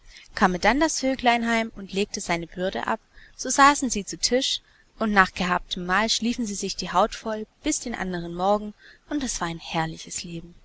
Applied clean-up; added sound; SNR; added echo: none; none; none; none.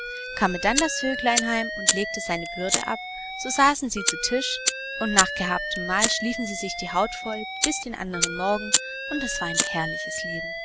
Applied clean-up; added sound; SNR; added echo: none; Alarm + Fire; 1 dB; none.